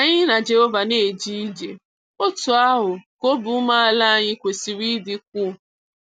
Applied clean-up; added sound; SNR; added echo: none; none; none; none.